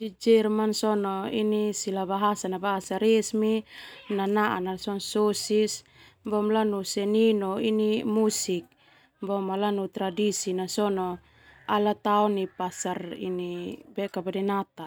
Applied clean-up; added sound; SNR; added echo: none; none; none; none.